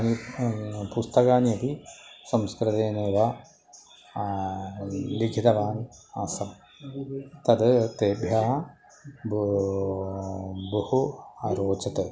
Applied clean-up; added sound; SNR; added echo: none; none; none; none.